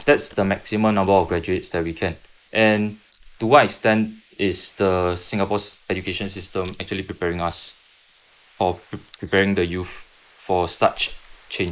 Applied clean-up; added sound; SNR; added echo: neural mask model Resemble Enhance denoiser.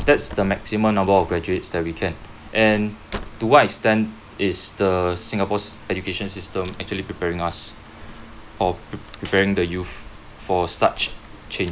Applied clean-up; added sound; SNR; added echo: none; Wood; 17 dB; none.